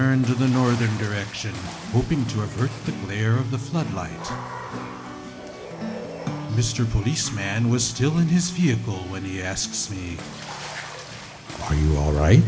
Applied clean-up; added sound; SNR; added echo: none; Water / Splash, splatter; 15 dB; none.